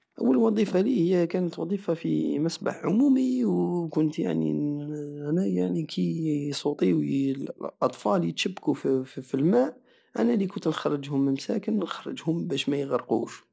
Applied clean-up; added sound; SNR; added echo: none; none; none; none.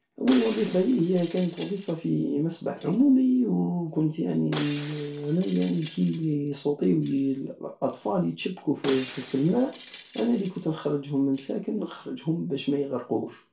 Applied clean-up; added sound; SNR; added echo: none; Shatter; 15 dB; reverberation time 0.3 s.